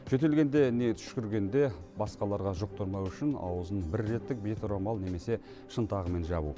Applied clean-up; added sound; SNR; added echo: none; none; none; none.